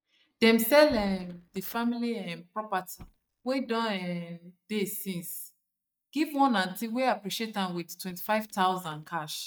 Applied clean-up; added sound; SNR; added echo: neural mask model DeepFilterNet 3.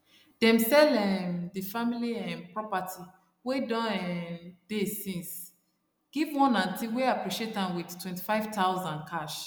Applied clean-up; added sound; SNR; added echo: none; none; none; none.